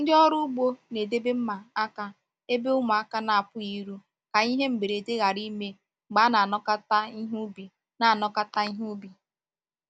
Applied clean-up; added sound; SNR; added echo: none; none; none; none.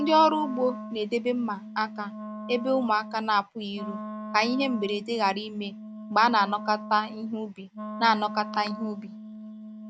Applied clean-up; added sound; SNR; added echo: none; Wind instrument, woodwind instrument; 11 dB; none.